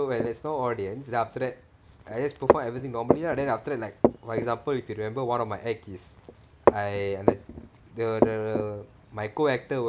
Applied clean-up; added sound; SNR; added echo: none; Walk, footsteps; 0 dB; none.